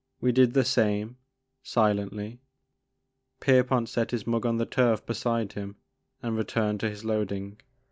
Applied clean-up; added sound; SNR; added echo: none; none; none; none.